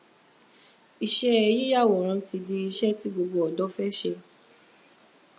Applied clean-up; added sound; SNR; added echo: none; none; none; none.